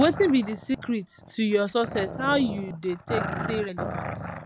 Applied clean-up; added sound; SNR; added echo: none; Growling; 8 dB; none.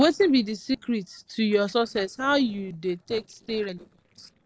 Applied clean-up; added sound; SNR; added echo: neural separator model SepFormer DNS4.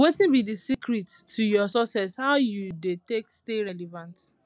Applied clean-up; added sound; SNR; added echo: none; none; none; none.